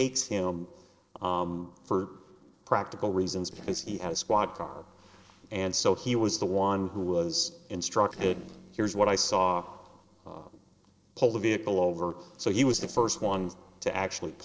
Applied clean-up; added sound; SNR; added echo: neural separator model SepFormer DNS4.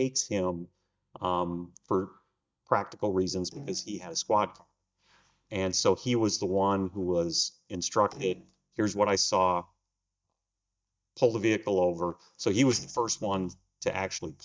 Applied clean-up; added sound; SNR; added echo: neural mask model DeepFilterNet 3.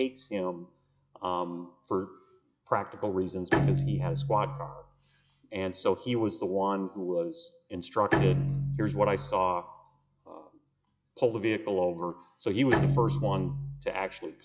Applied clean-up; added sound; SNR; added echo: classical method log-MMSE.